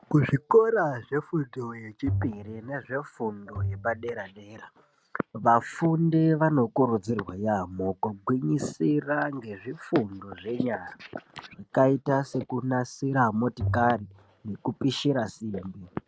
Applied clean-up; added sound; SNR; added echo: neural mask model RNNoise.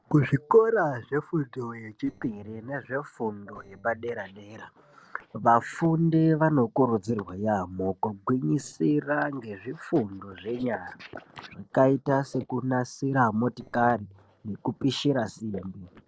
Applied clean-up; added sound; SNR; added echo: neural separator model SepFormer DNS4.